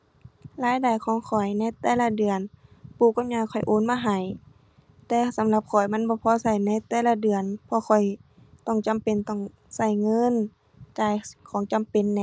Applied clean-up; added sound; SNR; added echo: none; none; none; none.